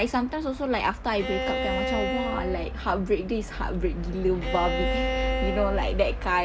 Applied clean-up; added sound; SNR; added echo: none; Bowed string instrument; 4 dB; none.